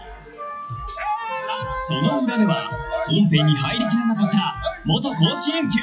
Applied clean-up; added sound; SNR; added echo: classical method WPE with log-MMSE.